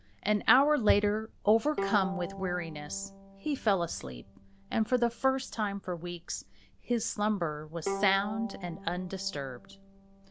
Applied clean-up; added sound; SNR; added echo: none; Bowed string instrument; 13 dB; none.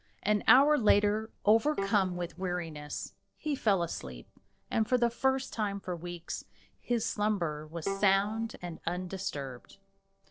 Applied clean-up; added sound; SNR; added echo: neural separator model SepFormer DNS4.